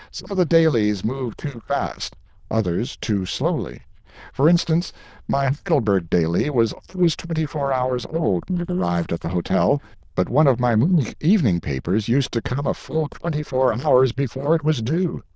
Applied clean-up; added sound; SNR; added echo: neural diffusion model UNIVERSE++.